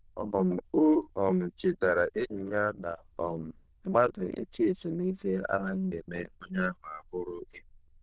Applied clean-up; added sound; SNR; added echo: neural diffusion model UNIVERSE++.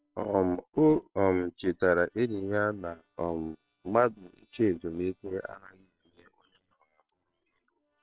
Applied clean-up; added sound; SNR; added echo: neural separator model SepFormer WHAM!.